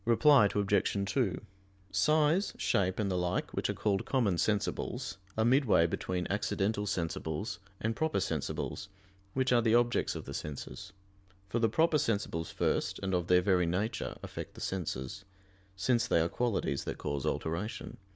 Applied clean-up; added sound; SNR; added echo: none; none; none; none.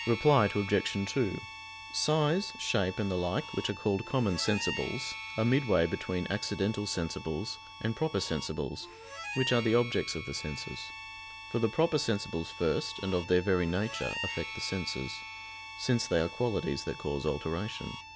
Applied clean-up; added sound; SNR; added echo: none; Harmonica + Harmonica; 11 dB; none.